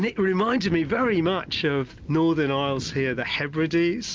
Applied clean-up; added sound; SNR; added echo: none; none; none; none.